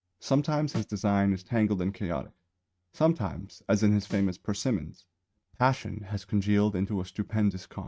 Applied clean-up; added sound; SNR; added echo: neural mask model RNNoise.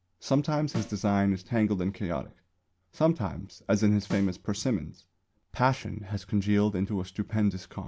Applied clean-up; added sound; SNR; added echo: none; Snare drum; 18 dB; none.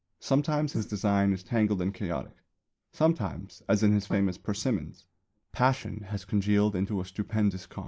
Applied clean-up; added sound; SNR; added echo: neural mask model Resemble Enhance denoiser.